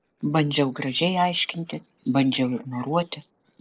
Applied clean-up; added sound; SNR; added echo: neural separator model SepFormer DNS4.